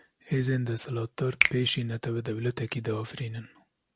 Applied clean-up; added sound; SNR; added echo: none; Finger snapping; 3 dB; none.